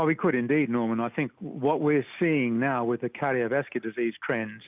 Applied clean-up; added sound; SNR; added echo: none; none; none; none.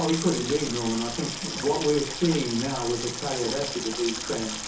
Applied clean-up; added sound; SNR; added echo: none; Sink (filling or washing) / Water tap, faucet; 6 dB; reverberation time 0.7 s.